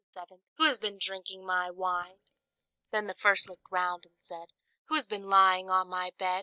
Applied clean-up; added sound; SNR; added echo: neural mask model DeepFilterNet 3.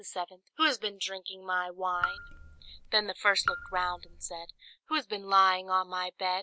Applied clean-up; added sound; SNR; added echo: none; Raindrop / Drip; 8 dB; none.